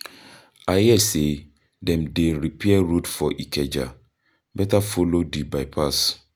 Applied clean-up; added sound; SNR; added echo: none; none; none; none.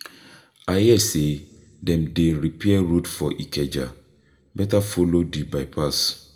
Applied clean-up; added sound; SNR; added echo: none; none; none; reverberation time 0.6 s.